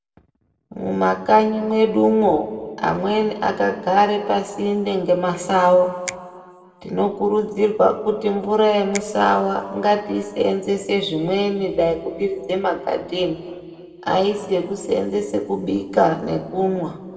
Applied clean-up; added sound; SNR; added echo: none; Finger snapping; 20 dB; reverberation time 1.6 s.